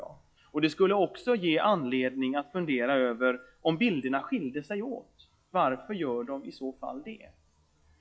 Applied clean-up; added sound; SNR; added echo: classical method log-MMSE.